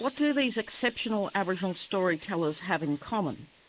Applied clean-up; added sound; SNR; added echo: neural mask model Resemble Enhance denoiser.